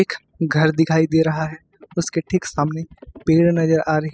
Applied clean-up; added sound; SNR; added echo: classical method spectral subtraction.